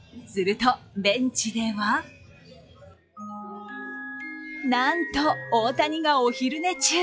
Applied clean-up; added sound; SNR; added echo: classical method log-MMSE.